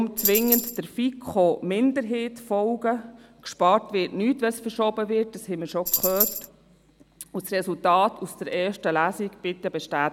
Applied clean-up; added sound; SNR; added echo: none; Tambourine; 0 dB; none.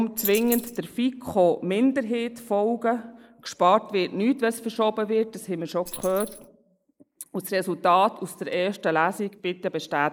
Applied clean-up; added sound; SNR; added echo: neural mask model Resemble Enhance denoiser.